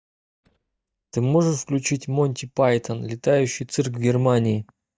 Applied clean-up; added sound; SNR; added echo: neural mask model DeepFilterNet 3.